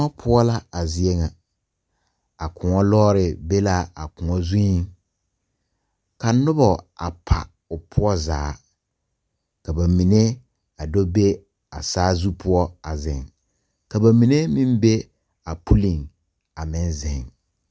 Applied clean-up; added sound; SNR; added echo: none; none; none; none.